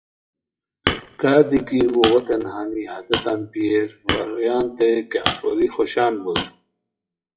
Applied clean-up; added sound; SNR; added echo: classical method WPE with log-MMSE.